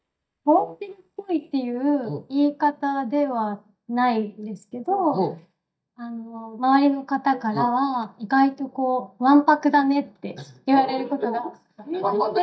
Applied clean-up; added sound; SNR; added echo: neural mask model DeepFilterNet 3.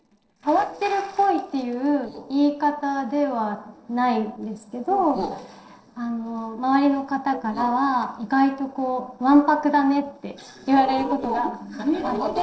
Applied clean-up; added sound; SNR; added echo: neural separator model SepFormer DNS4.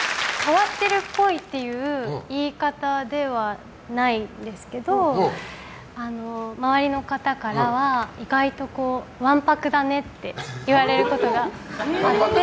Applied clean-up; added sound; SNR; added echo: none; none; none; none.